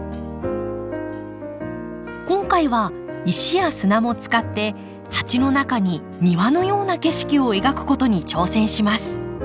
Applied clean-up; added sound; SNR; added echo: none; none; none; none.